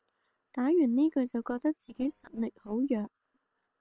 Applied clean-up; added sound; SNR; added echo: neural separator model SepFormer WHAM!.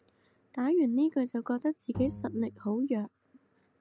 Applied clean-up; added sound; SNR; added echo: none; Bowed string instrument; 13 dB; none.